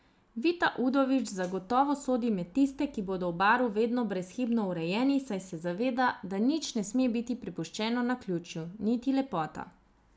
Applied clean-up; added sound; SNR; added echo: none; none; none; none.